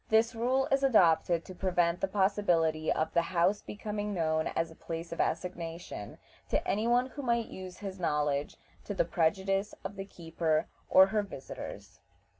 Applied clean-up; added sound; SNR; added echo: none; none; none; none.